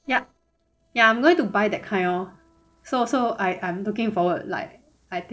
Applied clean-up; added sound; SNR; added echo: neural separator model SepFormer DNS4.